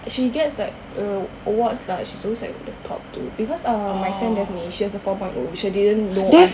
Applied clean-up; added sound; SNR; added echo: none; none; none; none.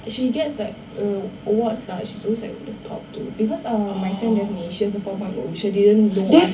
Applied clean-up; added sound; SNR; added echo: none; none; none; reverberation time 0.4 s.